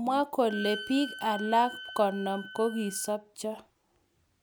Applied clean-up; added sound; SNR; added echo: none; Wind instrument, woodwind instrument; 12 dB; none.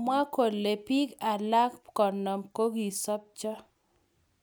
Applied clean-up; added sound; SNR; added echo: none; none; none; none.